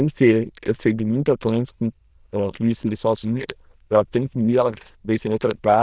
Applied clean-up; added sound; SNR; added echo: neural diffusion model UNIVERSE++.